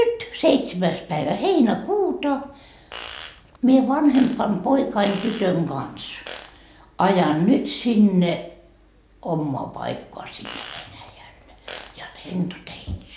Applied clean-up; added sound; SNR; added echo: none; Fart; 18 dB; none.